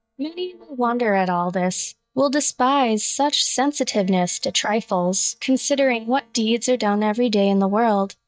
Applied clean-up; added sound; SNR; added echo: neural mask model DeepFilterNet 3.